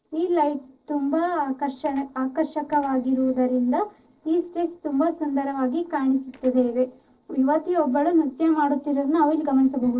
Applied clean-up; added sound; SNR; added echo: neural separator model SepFormer DNS4.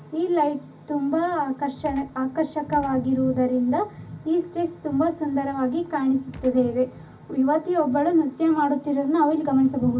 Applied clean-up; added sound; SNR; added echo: none; Gunshot, gunfire; 20 dB; reverberation time 0.4 s.